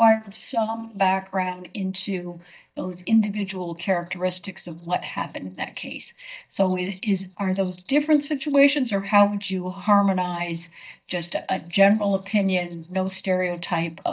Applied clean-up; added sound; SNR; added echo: neural mask model DeepFilterNet 3.